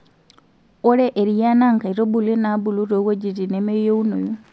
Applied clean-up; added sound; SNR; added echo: none; none; none; none.